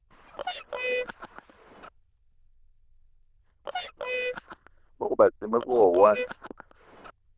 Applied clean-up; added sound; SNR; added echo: neural diffusion model UNIVERSE++.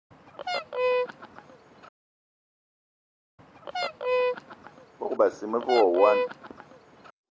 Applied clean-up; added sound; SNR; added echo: none; Fowl; 0 dB; none.